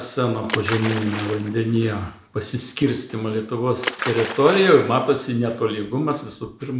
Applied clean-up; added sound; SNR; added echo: none; Splash, splatter; 11 dB; none.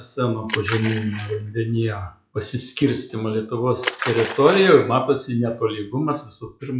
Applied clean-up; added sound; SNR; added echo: classical method log-MMSE.